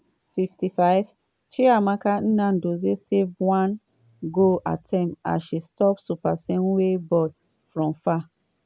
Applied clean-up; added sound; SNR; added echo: none; none; none; none.